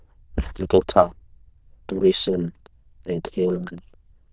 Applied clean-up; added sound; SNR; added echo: neural diffusion model UNIVERSE++.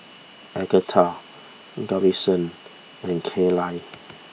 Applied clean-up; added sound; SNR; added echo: none; none; none; none.